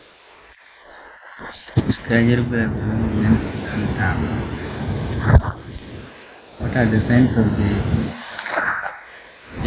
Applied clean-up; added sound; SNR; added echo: neural mask model Resemble Enhance denoiser.